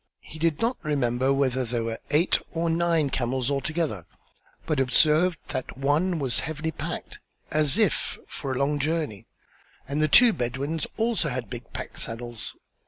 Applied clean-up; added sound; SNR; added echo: none; none; none; none.